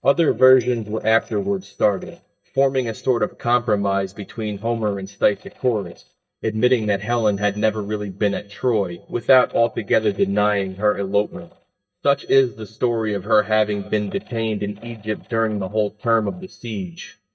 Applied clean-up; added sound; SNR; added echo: neural mask model DeepFilterNet 3.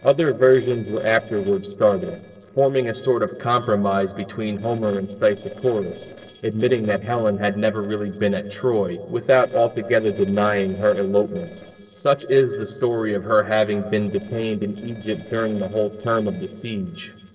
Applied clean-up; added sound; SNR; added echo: neural separator model SepFormer DNS4.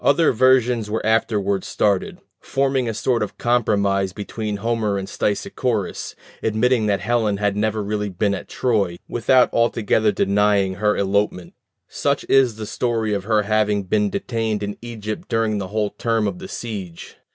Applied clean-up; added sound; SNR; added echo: none; none; none; none.